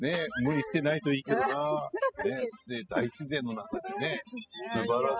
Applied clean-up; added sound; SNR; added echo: classical method spectral subtraction.